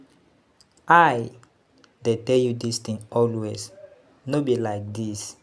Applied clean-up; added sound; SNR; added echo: none; none; none; none.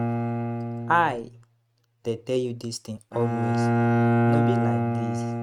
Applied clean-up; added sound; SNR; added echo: neural mask model RNNoise.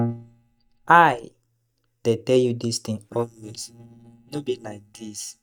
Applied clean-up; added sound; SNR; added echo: neural mask model DeepFilterNet 3.